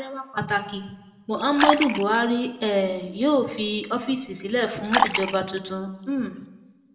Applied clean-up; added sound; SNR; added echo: none; Fill (with liquid); 3 dB; reverberation time 0.7 s.